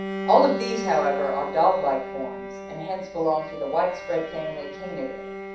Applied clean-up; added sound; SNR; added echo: none; Bowed string instrument; 9 dB; reverberation time 0.7 s.